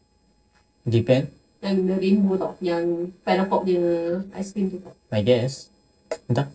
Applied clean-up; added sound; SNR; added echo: neural separator model SepFormer DNS4.